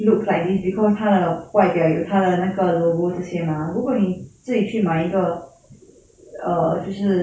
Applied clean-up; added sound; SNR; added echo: none; none; none; none.